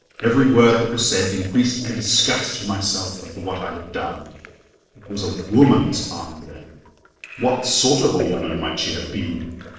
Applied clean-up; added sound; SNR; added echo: neural separator model SepFormer DNS4.